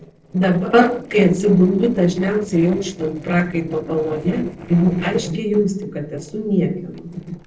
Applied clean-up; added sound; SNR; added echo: neural separator model SepFormer DNS4.